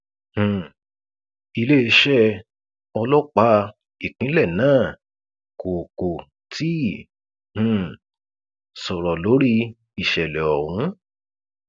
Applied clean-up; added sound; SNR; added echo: none; none; none; none.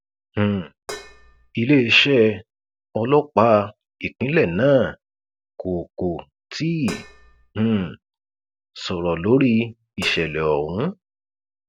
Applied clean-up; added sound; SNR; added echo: none; Dishes, pots, and pans; 16 dB; none.